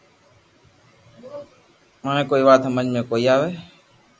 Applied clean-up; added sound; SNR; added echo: none; none; none; none.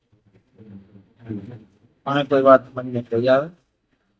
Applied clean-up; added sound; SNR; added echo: neural mask model DeepFilterNet 3.